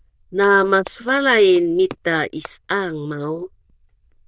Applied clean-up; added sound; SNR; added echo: neural diffusion model UNIVERSE++.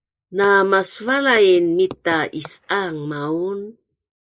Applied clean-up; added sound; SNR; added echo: neural mask model Resemble Enhance denoiser.